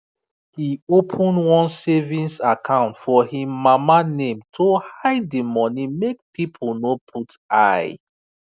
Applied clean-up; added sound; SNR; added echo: none; none; none; none.